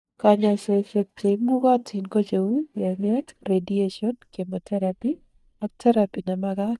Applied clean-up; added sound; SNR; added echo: neural mask model DeepFilterNet 3.